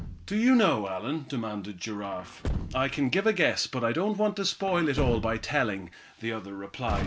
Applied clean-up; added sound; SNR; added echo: none; Truck; 10 dB; none.